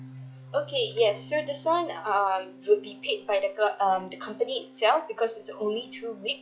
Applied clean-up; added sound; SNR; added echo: classical method log-MMSE.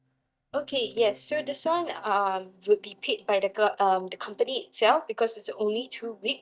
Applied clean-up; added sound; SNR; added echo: neural mask model DeepFilterNet 3.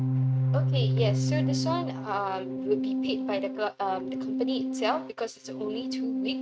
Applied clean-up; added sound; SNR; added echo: neural mask model RNNoise.